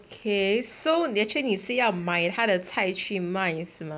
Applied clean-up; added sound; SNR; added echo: none; none; none; none.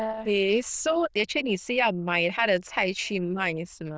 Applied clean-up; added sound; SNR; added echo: neural diffusion model UNIVERSE++.